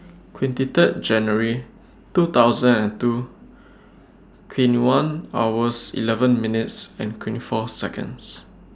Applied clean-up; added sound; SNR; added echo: none; none; none; none.